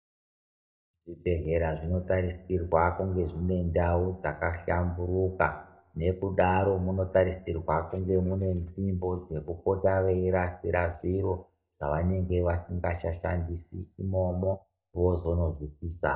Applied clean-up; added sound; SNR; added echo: neural mask model DeepFilterNet 3.